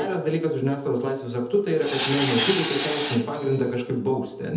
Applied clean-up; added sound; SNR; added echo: none; Tools; 5 dB; reverberation time 0.7 s.